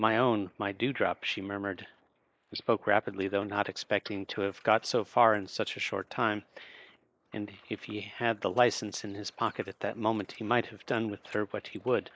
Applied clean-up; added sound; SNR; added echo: neural mask model Resemble Enhance denoiser.